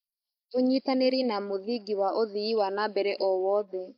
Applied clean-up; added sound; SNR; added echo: neural mask model Resemble Enhance denoiser.